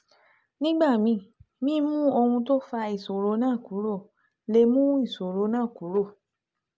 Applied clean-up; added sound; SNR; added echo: none; none; none; none.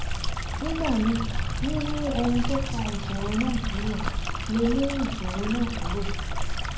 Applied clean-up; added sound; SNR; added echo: none; Stream; -1 dB; reverberation time 0.5 s.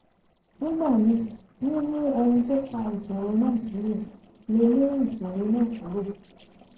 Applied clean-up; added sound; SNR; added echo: neural separator model SepFormer DNS4.